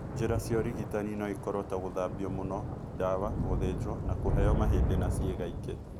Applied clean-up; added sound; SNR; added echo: none; Thunder / Rain; -3 dB; none.